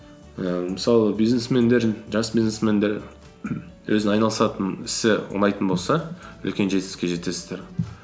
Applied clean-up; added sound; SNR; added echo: none; none; none; none.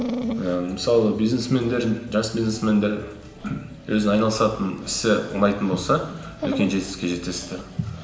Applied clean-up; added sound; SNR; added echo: none; Dog; 12 dB; reverberation time 0.9 s.